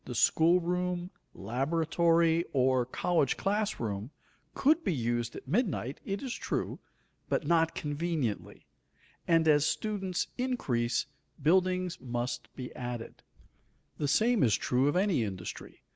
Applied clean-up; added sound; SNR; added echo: none; none; none; none.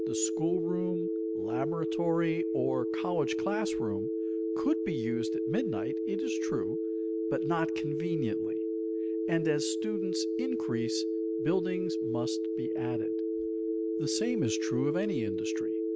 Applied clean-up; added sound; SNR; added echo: none; Telephone; -4 dB; none.